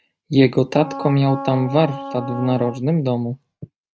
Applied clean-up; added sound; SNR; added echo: neural mask model RNNoise.